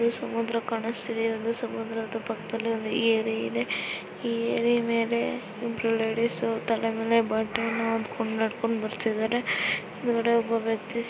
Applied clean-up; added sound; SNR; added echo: none; none; none; none.